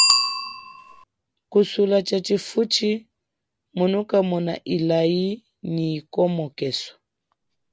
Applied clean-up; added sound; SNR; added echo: none; Bicycle bell; 6 dB; none.